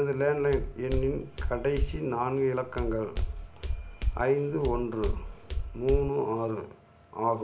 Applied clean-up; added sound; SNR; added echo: none; Walk, footsteps; 2 dB; none.